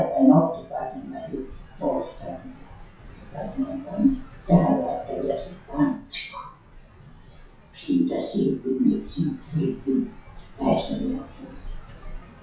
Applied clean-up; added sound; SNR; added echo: classical method WPE with log-MMSE.